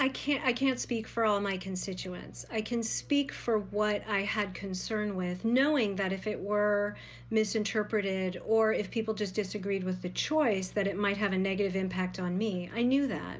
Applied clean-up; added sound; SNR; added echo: none; none; none; none.